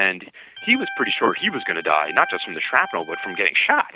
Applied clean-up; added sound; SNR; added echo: none; Organ; 12 dB; none.